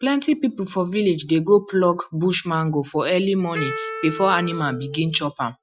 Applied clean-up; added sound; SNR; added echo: classical method Wiener filter.